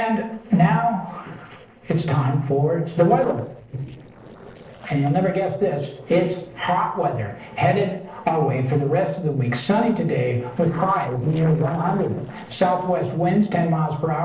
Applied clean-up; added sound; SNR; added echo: neural separator model SepFormer DNS4.